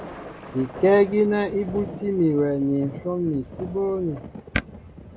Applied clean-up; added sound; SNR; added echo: none; Thunder; 14 dB; none.